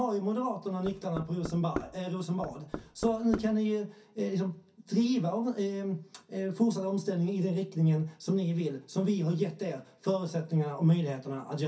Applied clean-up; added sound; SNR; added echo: none; Knock; 10 dB; reverberation time 0.3 s.